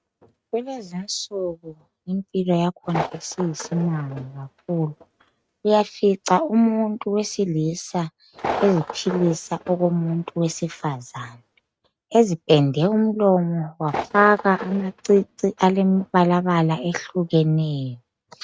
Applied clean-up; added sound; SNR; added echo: neural mask model RNNoise.